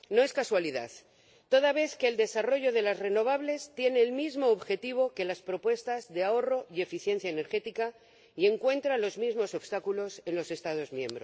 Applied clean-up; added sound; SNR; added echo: none; none; none; none.